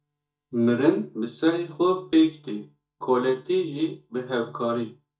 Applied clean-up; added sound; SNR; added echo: neural mask model DeepFilterNet 3.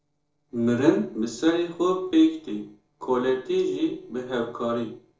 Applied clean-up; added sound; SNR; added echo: neural separator model SepFormer DNS4.